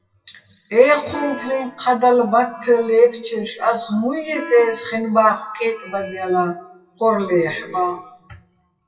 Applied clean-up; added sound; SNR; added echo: classical method WPE with log-MMSE.